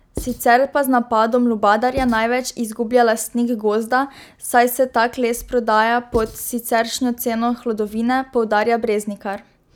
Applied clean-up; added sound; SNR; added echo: none; Writing; 14 dB; none.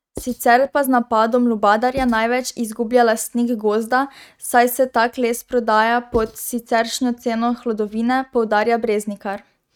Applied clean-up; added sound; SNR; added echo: neural mask model RNNoise.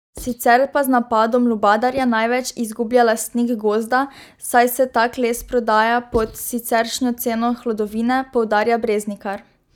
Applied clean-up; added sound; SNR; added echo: neural mask model DeepFilterNet 3.